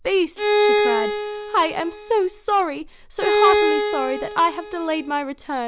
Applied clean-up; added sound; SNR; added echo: none; Bowed string instrument; 0 dB; none.